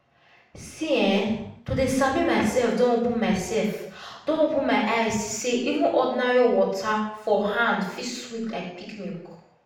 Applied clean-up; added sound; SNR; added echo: none; none; none; reverberation time 0.7 s.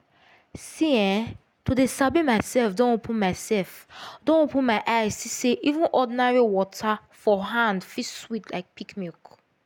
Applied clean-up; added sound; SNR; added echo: none; none; none; none.